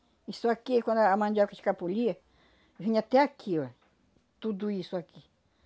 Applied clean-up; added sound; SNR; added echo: none; none; none; none.